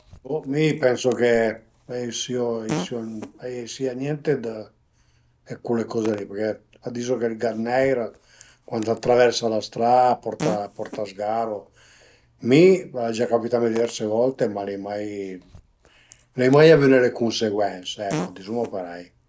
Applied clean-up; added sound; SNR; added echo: none; Fart; 17 dB; none.